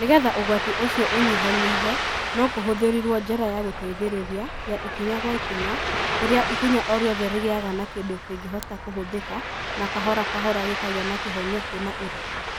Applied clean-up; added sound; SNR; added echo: none; Ocean; 3 dB; none.